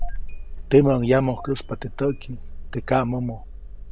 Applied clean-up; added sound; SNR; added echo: none; Engine starting; 8 dB; none.